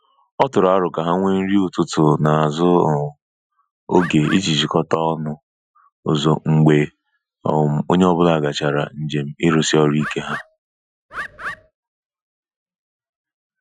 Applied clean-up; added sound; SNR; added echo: classical method Wiener filter.